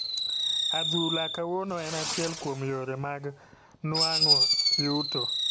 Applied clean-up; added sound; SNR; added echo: none; Fireworks; -4 dB; none.